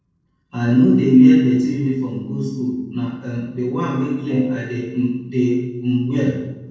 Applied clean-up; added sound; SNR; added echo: neural separator model SepFormer DNS4.